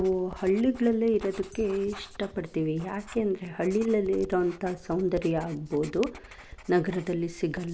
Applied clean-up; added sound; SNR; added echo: none; Writing; 18 dB; none.